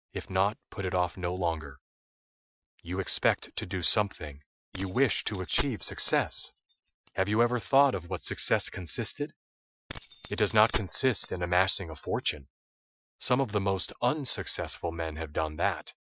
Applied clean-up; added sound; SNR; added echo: classical method Wiener filter.